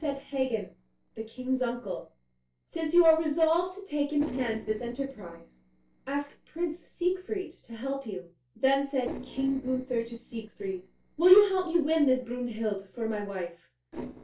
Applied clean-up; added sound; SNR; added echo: neural separator model SepFormer DNS4.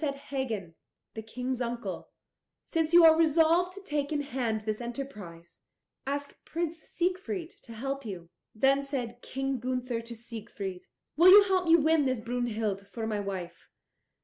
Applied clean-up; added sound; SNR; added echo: none; none; none; none.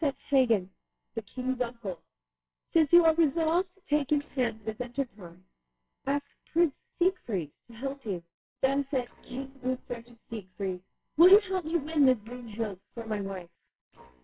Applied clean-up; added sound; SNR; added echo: neural separator model SepFormer WHAMR!.